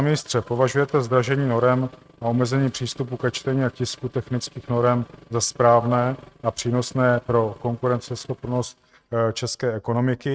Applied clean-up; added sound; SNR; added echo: neural mask model RNNoise.